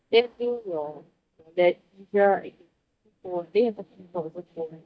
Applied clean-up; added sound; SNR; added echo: neural mask model DeepFilterNet 3.